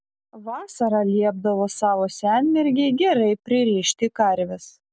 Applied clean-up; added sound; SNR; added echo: none; none; none; none.